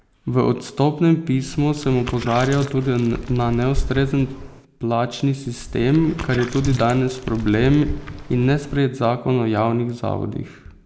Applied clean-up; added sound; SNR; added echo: neural mask model Resemble Enhance denoiser.